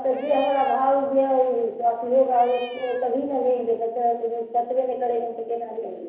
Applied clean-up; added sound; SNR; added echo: none; Cat; 20 dB; reverberation time 0.8 s.